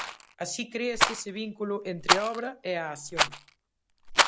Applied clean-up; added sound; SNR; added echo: none; Rattle; -4 dB; none.